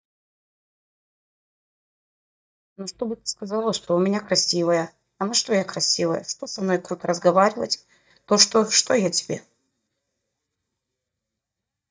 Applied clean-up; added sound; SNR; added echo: neural mask model DeepFilterNet 3.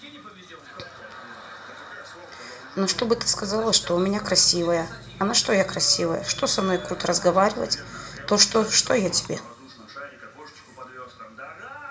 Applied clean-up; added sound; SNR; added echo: none; Burping, eructation; 19 dB; reverberation time 0.4 s.